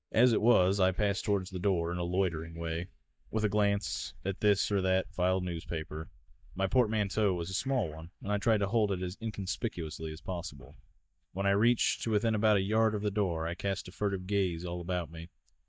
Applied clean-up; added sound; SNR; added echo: neural mask model DeepFilterNet 3.